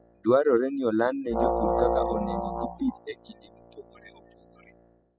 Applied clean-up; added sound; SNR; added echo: classical method spectral subtraction.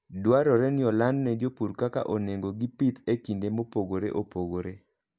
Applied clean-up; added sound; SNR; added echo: none; none; none; none.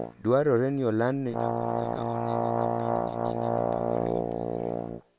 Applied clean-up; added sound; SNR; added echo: neural separator model SepFormer WHAM!.